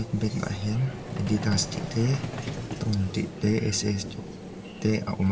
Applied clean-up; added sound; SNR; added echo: none; Vehicle; 9 dB; reverberation time 1.6 s.